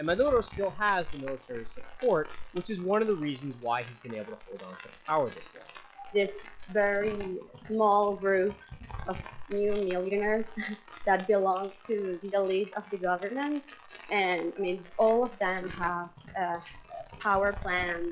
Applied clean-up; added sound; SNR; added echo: classical method log-MMSE.